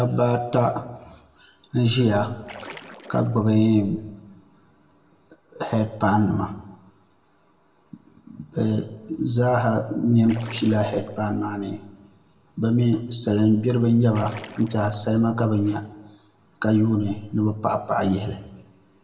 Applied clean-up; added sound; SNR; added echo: none; Splash, splatter; 19 dB; reverberation time 0.8 s.